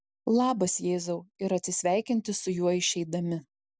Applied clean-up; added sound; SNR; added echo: none; none; none; none.